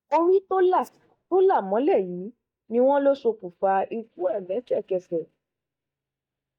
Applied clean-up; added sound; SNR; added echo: neural mask model DeepFilterNet 3.